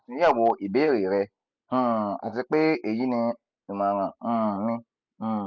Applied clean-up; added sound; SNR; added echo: none; none; none; none.